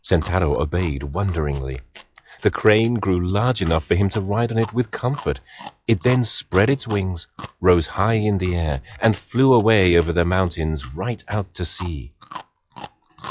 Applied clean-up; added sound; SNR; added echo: classical method log-MMSE.